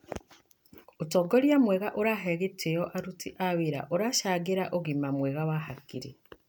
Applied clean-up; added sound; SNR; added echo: none; none; none; none.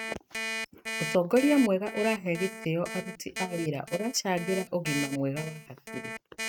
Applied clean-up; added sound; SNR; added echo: neural mask model RNNoise.